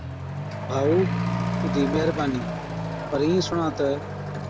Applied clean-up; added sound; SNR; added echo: none; Accelerating, revving, vroom / Truck; 2 dB; none.